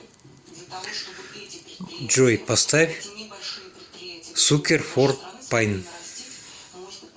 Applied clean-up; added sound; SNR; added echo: none; none; none; none.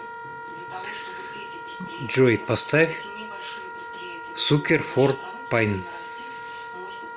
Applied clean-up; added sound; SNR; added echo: none; Wind instrument, woodwind instrument; 12 dB; none.